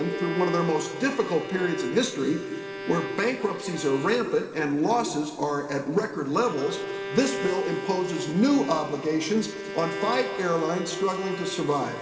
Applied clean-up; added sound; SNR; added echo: none; Bowed string instrument; 9 dB; reverberation time 2.0 s.